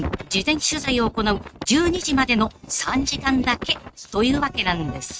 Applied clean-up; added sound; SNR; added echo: neural mask model RNNoise.